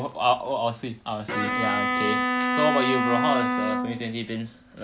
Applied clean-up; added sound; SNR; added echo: none; Bowed string instrument; -2 dB; none.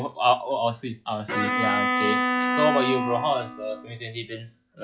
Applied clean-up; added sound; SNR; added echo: classical method log-MMSE.